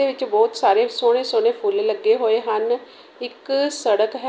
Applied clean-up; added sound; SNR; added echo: none; none; none; none.